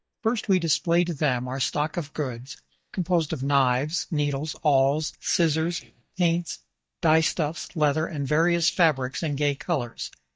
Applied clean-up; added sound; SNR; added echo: neural mask model DeepFilterNet 3.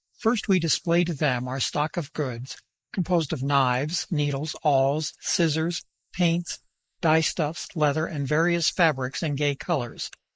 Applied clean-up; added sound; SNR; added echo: neural mask model Resemble Enhance denoiser.